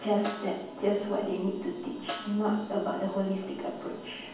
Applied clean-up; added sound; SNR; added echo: none; Snare drum; 14 dB; reverberation time 1.2 s.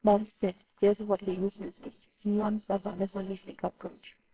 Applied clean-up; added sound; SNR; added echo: neural separator model SepFormer WHAMR!.